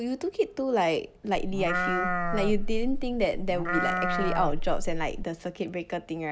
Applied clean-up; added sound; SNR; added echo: none; Livestock, farm animals, working animals; -2 dB; none.